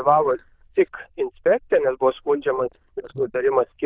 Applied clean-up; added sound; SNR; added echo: neural diffusion model UNIVERSE++.